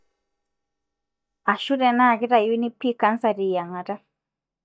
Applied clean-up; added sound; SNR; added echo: neural mask model DeepFilterNet 3.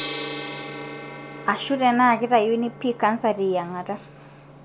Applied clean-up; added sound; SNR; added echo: none; Gong; 11 dB; none.